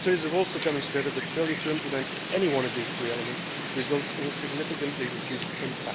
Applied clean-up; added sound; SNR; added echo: none; Wind; 4 dB; none.